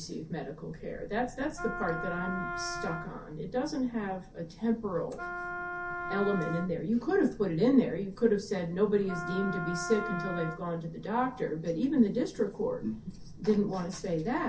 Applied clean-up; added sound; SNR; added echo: none; Wind instrument, woodwind instrument; 7 dB; reverberation time 0.3 s.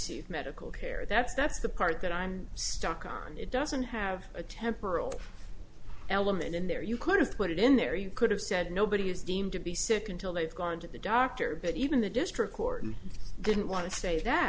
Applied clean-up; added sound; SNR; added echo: none; none; none; none.